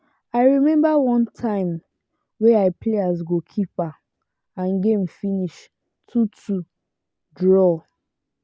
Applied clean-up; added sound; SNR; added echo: none; none; none; none.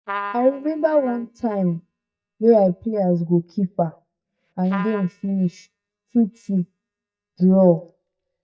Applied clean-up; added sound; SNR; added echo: neural mask model DeepFilterNet 3.